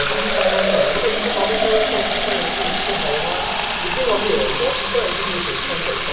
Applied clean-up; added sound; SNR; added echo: none; Fill (with liquid); -3 dB; reverberation time 1.2 s.